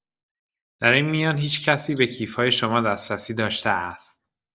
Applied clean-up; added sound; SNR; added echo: neural mask model DeepFilterNet 3.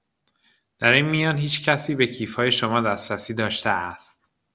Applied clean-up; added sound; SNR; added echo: none; none; none; none.